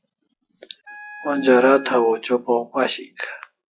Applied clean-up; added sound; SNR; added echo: classical method log-MMSE.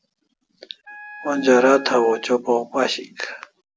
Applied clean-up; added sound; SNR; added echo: none; Wind instrument, woodwind instrument; 19 dB; none.